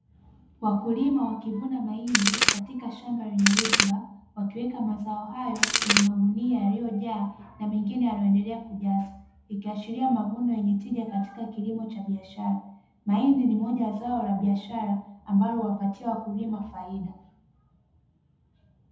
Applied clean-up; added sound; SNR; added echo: none; Crack; -4 dB; reverberation time 0.7 s.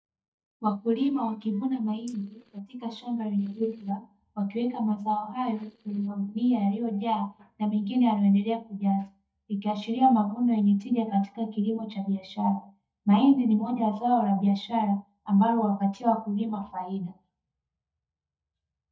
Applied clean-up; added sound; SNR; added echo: neural mask model DeepFilterNet 3.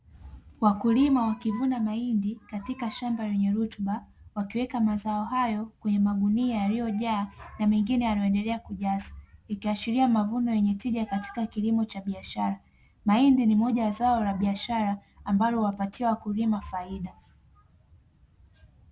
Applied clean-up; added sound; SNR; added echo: none; none; none; none.